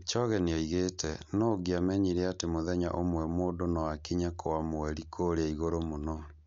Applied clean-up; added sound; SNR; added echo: none; none; none; none.